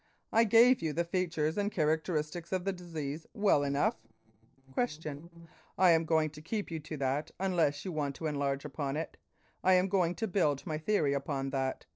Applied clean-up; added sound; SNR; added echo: neural separator model SepFormer DNS4.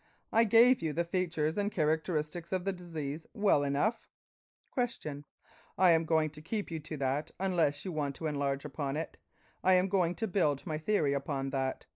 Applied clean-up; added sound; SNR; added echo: neural mask model Resemble Enhance denoiser.